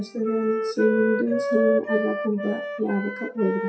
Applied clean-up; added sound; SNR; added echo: classical method WPE with log-MMSE.